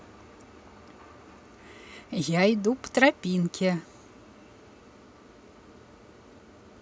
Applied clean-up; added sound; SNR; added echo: none; none; none; none.